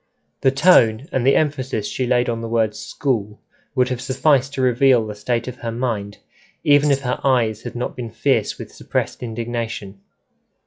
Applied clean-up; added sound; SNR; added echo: classical method log-MMSE.